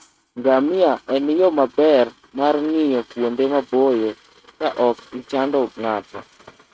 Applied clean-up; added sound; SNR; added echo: neural mask model RNNoise.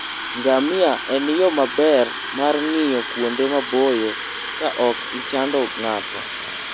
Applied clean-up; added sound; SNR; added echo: none; Fill (with liquid) / Water tap, faucet; 4 dB; none.